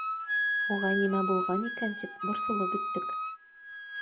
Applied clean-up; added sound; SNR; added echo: none; Wind instrument, woodwind instrument; -1 dB; none.